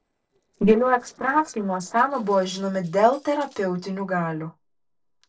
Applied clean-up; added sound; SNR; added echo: neural separator model SepFormer DNS4.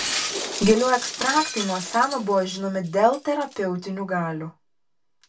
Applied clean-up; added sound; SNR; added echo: none; Shatter; 9 dB; reverberation time 0.2 s.